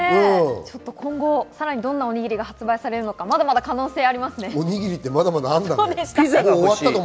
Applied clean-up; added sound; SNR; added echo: none; none; none; none.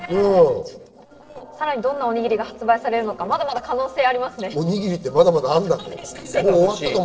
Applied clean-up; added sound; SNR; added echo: neural separator model SepFormer DNS4.